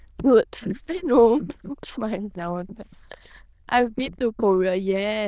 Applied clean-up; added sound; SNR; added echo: neural diffusion model UNIVERSE++.